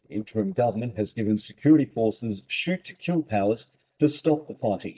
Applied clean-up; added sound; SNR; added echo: neural mask model DeepFilterNet 3.